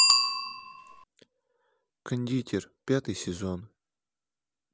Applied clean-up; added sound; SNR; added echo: none; Bicycle bell; -3 dB; none.